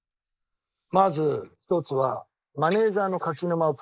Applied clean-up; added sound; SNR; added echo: neural mask model Resemble Enhance denoiser.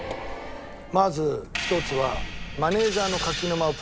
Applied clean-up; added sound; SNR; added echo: none; Squeak; 11 dB; none.